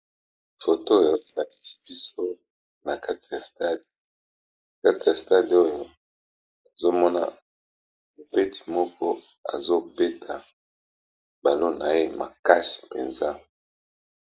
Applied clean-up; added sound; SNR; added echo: neural mask model Resemble Enhance denoiser.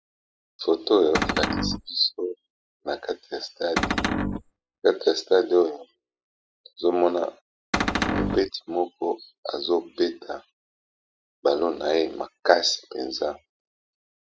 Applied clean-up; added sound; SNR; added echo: classical method spectral subtraction.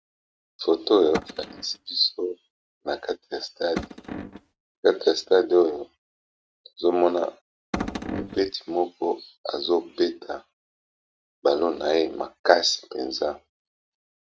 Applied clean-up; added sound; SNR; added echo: neural mask model RNNoise.